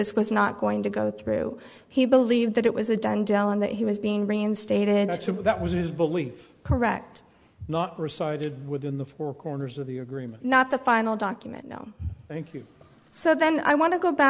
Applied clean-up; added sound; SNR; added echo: none; none; none; none.